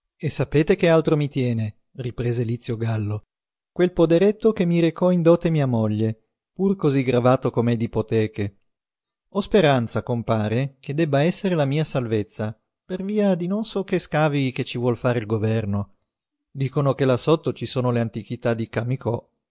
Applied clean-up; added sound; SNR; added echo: none; none; none; none.